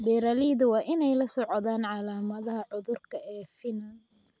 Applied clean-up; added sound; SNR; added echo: none; none; none; none.